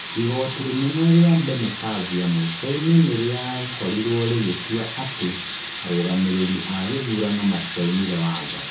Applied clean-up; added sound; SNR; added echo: none; Sink (filling or washing) / Water tap, faucet; 4 dB; reverberation time 0.6 s.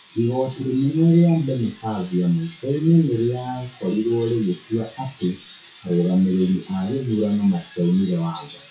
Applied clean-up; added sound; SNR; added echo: classical method WPE with log-MMSE.